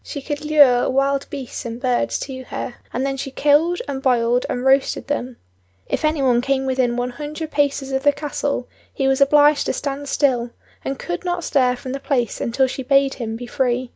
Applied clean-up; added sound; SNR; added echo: none; none; none; none.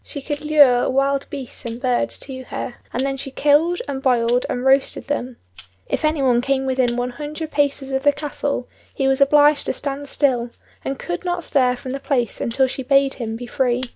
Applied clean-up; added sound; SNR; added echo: none; Rattle (instrument); 18 dB; none.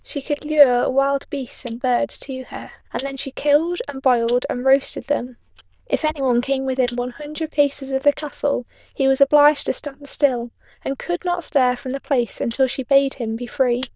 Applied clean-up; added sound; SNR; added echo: neural diffusion model UNIVERSE++.